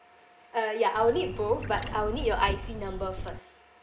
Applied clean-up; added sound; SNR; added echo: none; Trickle, dribble / Chirp, tweet; 6 dB; reverberation time 0.3 s.